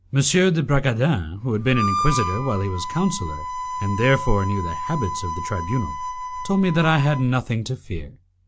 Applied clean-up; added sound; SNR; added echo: none; Harmonica; 8 dB; none.